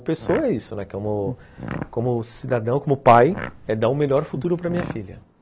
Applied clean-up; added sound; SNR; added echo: none; Fart; 13 dB; none.